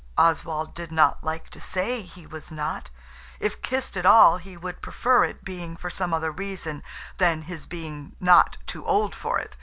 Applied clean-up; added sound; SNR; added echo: none; none; none; none.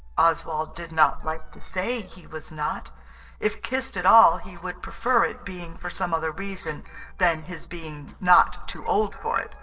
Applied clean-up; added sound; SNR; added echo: neural separator model SepFormer DNS4.